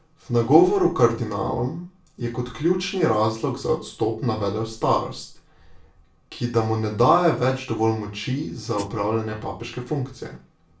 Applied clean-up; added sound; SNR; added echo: none; Hi-hat; 15 dB; reverberation time 0.3 s.